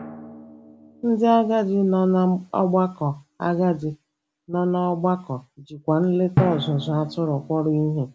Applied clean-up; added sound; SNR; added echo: none; Drum; 12 dB; none.